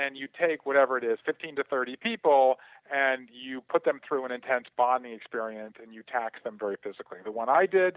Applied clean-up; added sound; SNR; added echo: none; none; none; none.